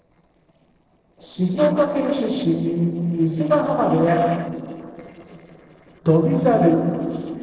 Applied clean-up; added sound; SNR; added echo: neural separator model SepFormer DNS4.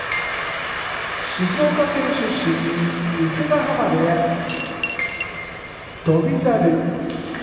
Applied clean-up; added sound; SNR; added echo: none; Coin (dropping) / Glass; 10 dB; reverberation time 2.9 s.